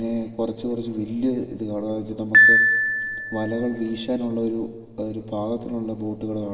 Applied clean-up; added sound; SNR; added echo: none; Piano; -2 dB; reverberation time 2.4 s.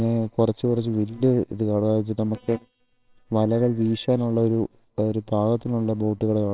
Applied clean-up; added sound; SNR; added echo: neural separator model SepFormer WHAMR!.